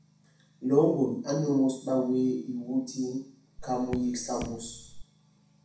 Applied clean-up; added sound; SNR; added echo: none; Raindrop / Drip; 13 dB; reverberation time 0.7 s.